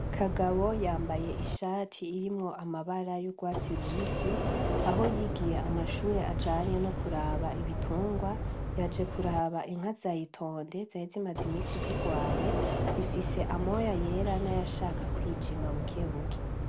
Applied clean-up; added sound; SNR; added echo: none; Sliding door; -1 dB; none.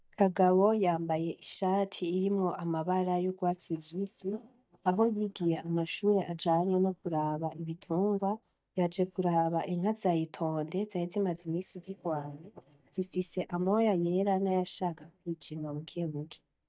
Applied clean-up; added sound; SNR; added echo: neural mask model DeepFilterNet 3.